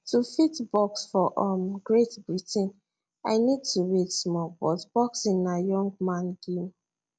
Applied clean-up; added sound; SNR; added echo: none; none; none; none.